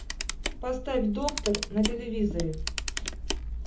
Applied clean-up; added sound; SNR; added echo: none; Camera; 2 dB; reverberation time 0.4 s.